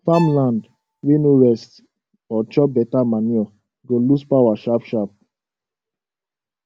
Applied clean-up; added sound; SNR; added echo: none; Bowed string instrument; 16 dB; none.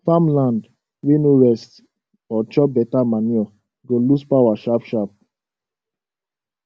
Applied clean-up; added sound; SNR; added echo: none; none; none; none.